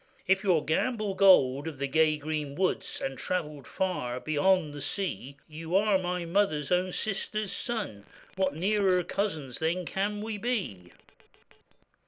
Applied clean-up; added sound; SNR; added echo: neural separator model SepFormer DNS4.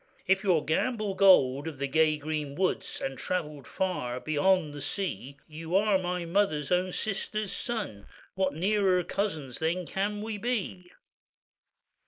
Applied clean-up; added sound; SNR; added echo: neural mask model Resemble Enhance denoiser.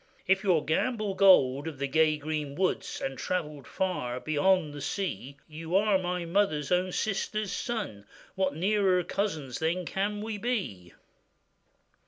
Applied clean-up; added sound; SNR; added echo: none; none; none; none.